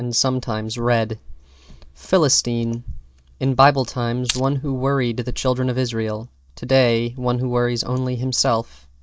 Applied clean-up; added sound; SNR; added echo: neural mask model DeepFilterNet 3.